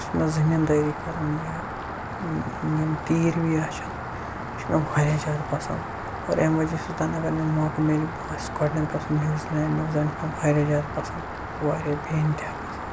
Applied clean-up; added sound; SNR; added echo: none; Rain; 7 dB; none.